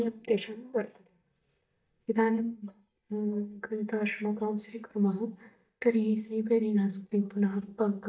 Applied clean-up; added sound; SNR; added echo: neural mask model DeepFilterNet 3.